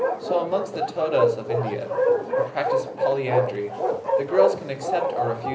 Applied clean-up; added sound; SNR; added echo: none; Bark; -2 dB; reverberation time 0.5 s.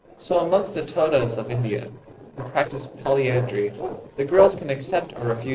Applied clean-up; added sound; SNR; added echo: neural separator model SepFormer DNS4.